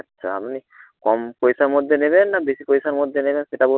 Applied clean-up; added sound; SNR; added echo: none; none; none; none.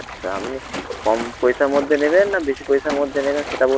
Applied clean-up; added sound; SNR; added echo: none; Splash, splatter; 12 dB; none.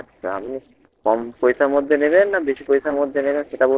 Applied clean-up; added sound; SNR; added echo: neural separator model SepFormer DNS4.